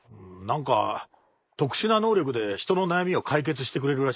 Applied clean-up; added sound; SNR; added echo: neural mask model Resemble Enhance denoiser.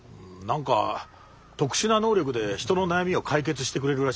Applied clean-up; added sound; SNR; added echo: none; none; none; none.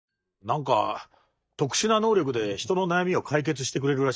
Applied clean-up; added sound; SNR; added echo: neural mask model DeepFilterNet 3.